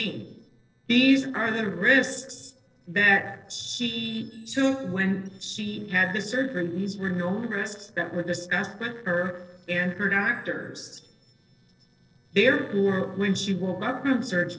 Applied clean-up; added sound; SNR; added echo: neural separator model SepFormer DNS4.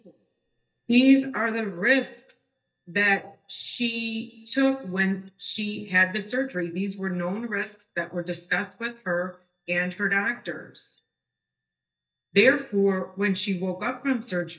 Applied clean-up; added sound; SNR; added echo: neural mask model DeepFilterNet 3.